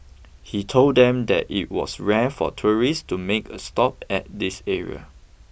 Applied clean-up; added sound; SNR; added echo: none; none; none; none.